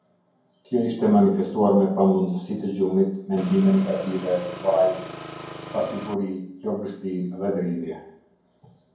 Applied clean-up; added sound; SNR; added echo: none; Engine; 13 dB; reverberation time 0.9 s.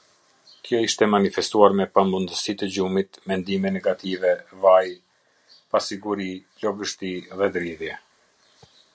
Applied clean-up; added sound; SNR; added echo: none; none; none; none.